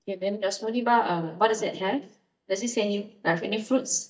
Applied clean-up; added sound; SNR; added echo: neural mask model DeepFilterNet 3.